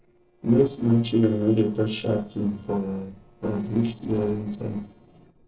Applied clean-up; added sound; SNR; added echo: neural separator model SepFormer DNS4.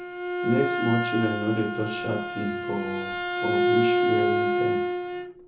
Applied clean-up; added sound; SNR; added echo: none; Bowed string instrument; -3 dB; reverberation time 0.6 s.